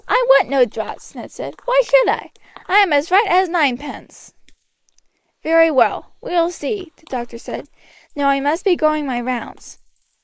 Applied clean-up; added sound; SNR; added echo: neural mask model Resemble Enhance denoiser.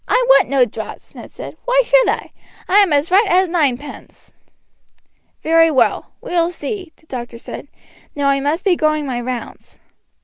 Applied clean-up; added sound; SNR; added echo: none; none; none; none.